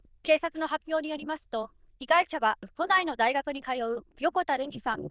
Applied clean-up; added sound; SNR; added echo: neural diffusion model UNIVERSE++.